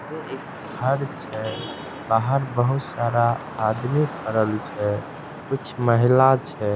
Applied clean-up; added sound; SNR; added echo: none; Traffic noise, roadway noise / Vehicle horn, car horn, honking; 12 dB; none.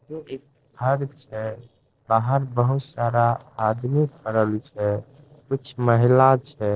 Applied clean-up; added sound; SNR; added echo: neural separator model SepFormer DNS4.